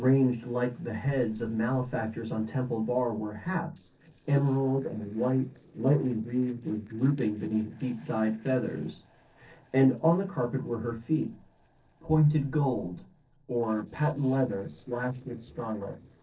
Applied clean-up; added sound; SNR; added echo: neural separator model SepFormer DNS4.